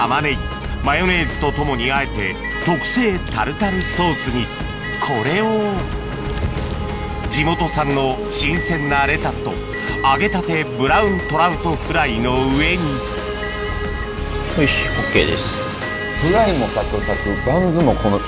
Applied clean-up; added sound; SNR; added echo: none; Motor vehicle (road) / Engine; 11 dB; none.